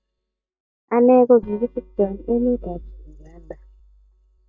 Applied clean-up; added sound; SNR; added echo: neural mask model DeepFilterNet 3.